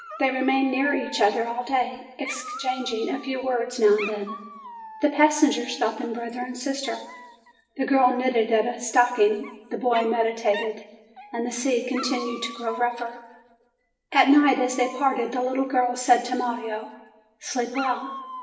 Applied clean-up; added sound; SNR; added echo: none; Dog; 17 dB; reverberation time 1.1 s.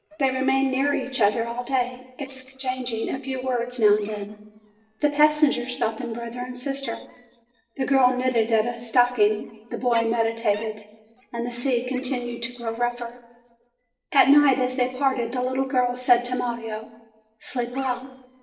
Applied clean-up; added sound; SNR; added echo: neural separator model SepFormer DNS4.